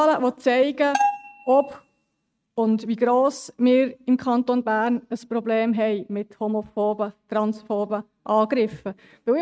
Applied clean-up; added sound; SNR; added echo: neural mask model RNNoise.